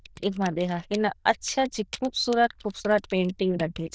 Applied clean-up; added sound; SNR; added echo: neural diffusion model UNIVERSE++.